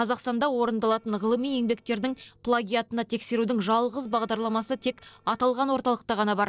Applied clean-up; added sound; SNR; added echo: neural separator model SepFormer DNS4.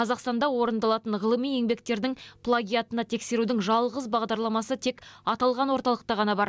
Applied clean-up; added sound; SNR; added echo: none; none; none; none.